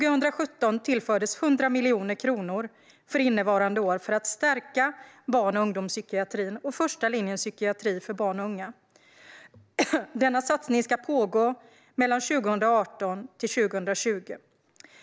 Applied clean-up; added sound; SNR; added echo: none; none; none; none.